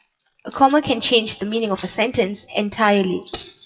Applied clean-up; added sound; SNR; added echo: classical method WPE with log-MMSE.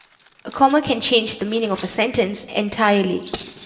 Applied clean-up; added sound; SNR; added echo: none; Cutlery, silverware; 16 dB; reverberation time 1.3 s.